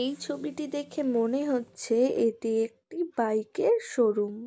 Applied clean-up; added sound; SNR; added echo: none; none; none; none.